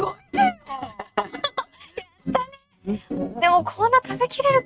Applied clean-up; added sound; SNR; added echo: neural mask model RNNoise.